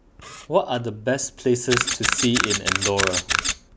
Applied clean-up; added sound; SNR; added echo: none; Camera; 1 dB; none.